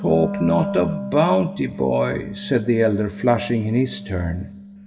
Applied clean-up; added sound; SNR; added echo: none; Wind instrument, woodwind instrument; 10 dB; reverberation time 2.0 s.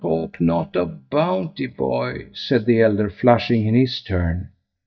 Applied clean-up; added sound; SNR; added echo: neural mask model DeepFilterNet 3.